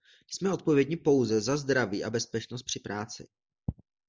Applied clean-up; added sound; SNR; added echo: none; none; none; none.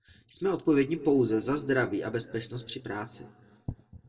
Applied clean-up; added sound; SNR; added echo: none; none; none; reverberation time 1.8 s.